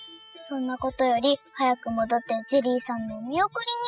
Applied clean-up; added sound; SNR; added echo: classical method spectral subtraction.